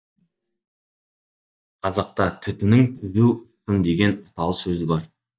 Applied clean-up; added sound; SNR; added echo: neural mask model DeepFilterNet 3.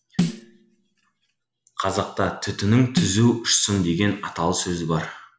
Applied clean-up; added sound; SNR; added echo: none; Snare drum; 6 dB; none.